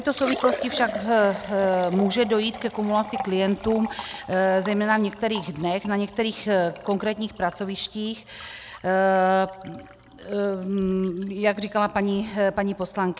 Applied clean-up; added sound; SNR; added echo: none; Liquid; 13 dB; none.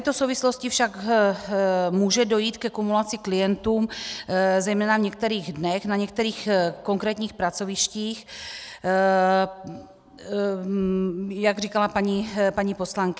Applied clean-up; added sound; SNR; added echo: none; none; none; none.